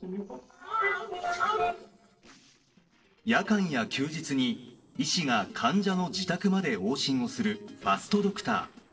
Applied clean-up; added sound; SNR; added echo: neural separator model SepFormer DNS4.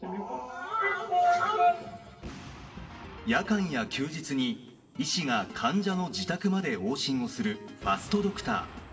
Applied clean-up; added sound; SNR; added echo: none; Boom; 20 dB; reverberation time 2.3 s.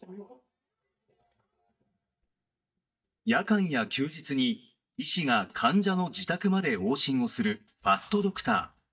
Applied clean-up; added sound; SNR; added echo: neural mask model DeepFilterNet 3.